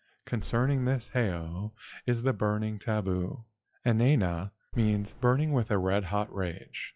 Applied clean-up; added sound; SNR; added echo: classical method log-MMSE.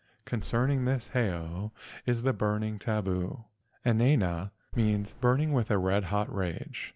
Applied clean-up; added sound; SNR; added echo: none; Boom; 16 dB; none.